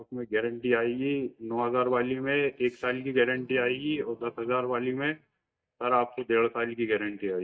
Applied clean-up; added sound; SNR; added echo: neural mask model DeepFilterNet 3.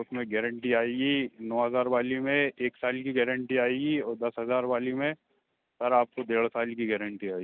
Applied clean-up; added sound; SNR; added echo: none; none; none; none.